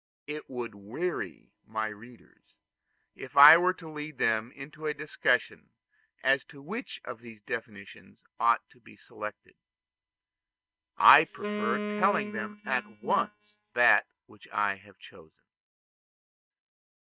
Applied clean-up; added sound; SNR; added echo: neural mask model DeepFilterNet 3.